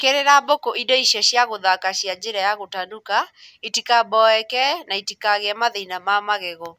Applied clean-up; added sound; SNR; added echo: none; none; none; none.